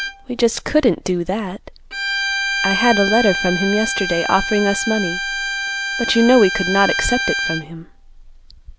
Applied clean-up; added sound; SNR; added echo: none; Bowed string instrument; 4 dB; none.